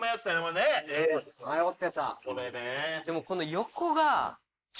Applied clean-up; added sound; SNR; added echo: neural mask model Resemble Enhance denoiser.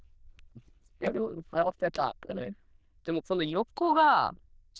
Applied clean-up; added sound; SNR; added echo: neural diffusion model UNIVERSE++.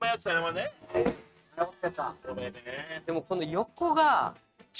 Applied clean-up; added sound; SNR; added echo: neural mask model RNNoise.